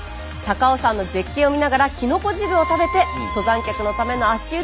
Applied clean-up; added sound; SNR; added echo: none; Wind instrument, woodwind instrument; 8 dB; none.